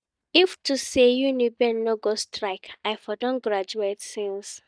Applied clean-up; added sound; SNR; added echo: neural mask model DeepFilterNet 3.